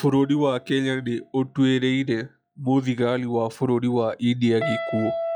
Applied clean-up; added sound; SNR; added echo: classical method log-MMSE.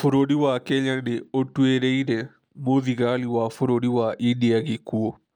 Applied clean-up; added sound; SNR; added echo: none; none; none; none.